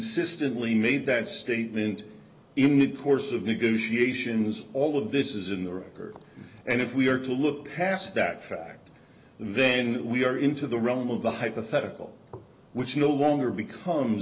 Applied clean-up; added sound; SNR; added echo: none; none; none; none.